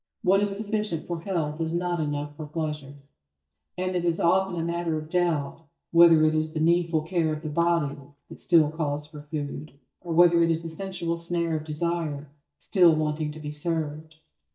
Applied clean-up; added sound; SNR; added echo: neural mask model DeepFilterNet 3.